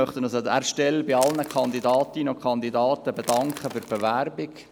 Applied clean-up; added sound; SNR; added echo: none; Crackle / Crushing / Wood; 15 dB; none.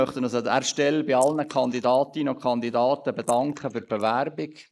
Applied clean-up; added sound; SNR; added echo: neural mask model Resemble Enhance denoiser.